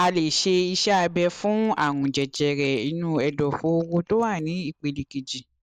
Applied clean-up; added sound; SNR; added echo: neural mask model Resemble Enhance denoiser.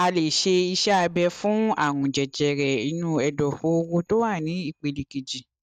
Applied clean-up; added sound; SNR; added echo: neural mask model DeepFilterNet 3.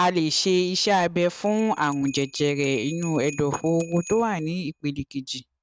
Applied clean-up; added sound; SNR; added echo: neural mask model RNNoise.